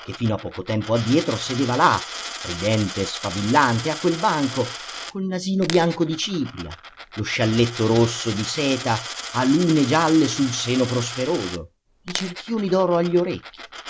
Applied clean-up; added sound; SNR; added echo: none; Coin (dropping); 12 dB; none.